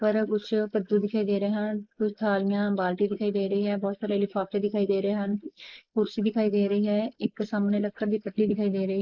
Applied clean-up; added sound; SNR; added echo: neural mask model Resemble Enhance denoiser.